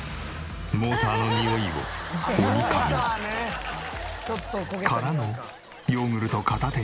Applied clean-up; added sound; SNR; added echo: none; none; none; none.